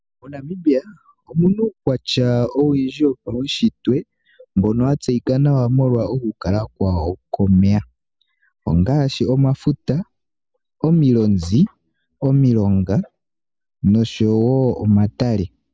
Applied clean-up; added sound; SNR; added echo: none; none; none; none.